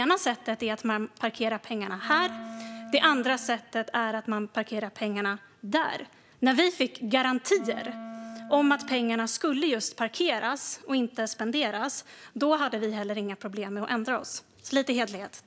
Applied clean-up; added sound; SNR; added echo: none; Wind instrument, woodwind instrument; 14 dB; none.